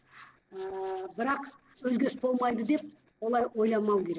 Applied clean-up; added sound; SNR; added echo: neural separator model SepFormer DNS4.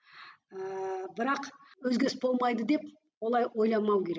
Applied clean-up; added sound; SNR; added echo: none; none; none; none.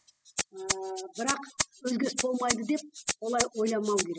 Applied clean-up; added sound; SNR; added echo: classical method spectral subtraction.